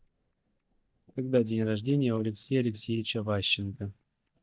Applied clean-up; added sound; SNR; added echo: neural mask model DeepFilterNet 3.